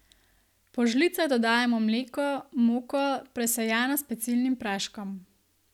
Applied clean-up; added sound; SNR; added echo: none; none; none; none.